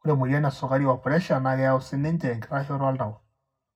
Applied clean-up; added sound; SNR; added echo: none; none; none; reverberation time 0.4 s.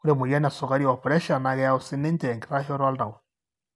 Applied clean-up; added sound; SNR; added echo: none; none; none; none.